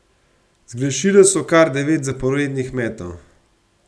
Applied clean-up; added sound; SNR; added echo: none; none; none; none.